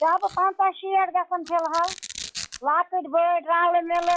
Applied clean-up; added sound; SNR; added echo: classical method log-MMSE.